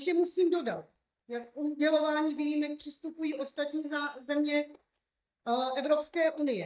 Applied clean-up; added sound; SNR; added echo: neural mask model DeepFilterNet 3.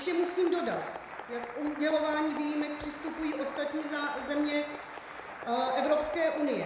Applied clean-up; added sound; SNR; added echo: none; Applause; 12 dB; reverberation time 1.0 s.